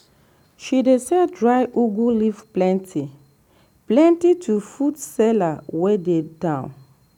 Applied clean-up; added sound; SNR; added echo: none; none; none; none.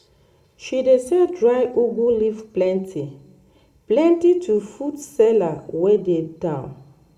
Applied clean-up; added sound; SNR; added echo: none; none; none; reverberation time 0.6 s.